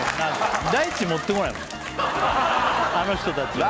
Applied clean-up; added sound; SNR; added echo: none; none; none; none.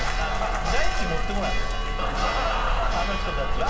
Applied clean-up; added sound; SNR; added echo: none; Church bell; -4 dB; reverberation time 2.3 s.